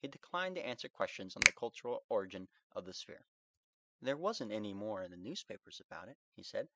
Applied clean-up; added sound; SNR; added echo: classical method spectral subtraction.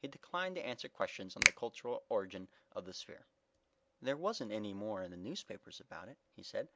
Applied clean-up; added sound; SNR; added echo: none; Finger snapping; -4 dB; none.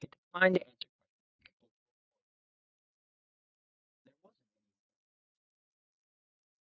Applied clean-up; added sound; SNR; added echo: neural mask model DeepFilterNet 3.